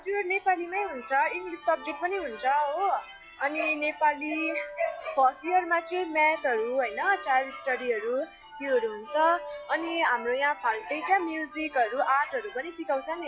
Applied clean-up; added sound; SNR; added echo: classical method log-MMSE.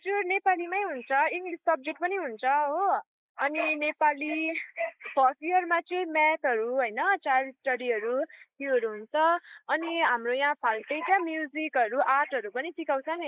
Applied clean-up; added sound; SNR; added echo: neural mask model Resemble Enhance denoiser.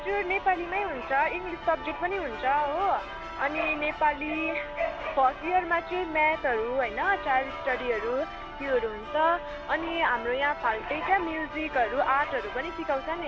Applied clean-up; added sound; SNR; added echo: none; Church bell; 9 dB; none.